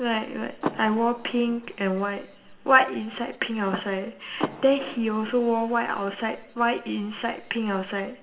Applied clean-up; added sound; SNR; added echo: none; Car; 14 dB; reverberation time 0.8 s.